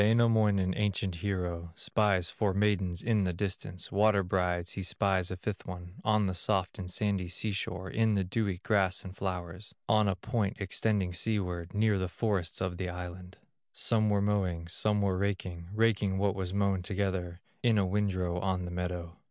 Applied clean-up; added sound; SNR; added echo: none; none; none; none.